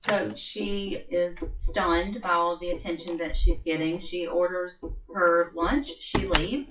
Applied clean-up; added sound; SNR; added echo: classical method WPE with log-MMSE.